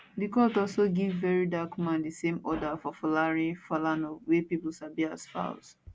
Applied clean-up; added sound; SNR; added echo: none; none; none; none.